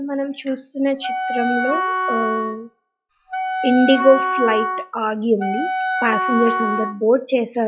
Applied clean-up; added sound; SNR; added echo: classical method log-MMSE.